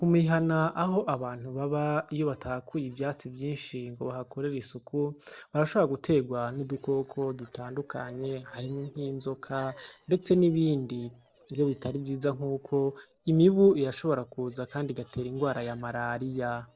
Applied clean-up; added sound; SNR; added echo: neural separator model SepFormer DNS4.